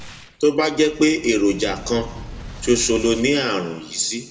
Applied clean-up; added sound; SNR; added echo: none; Boom; 17 dB; reverberation time 1.2 s.